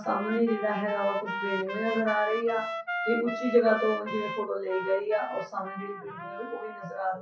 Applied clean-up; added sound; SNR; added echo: classical method WPE with log-MMSE.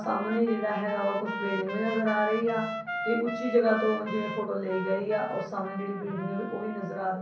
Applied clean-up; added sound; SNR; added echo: none; Trumpet; 8 dB; reverberation time 0.6 s.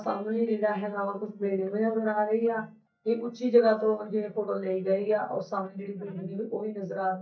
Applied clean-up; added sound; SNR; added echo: neural mask model DeepFilterNet 3.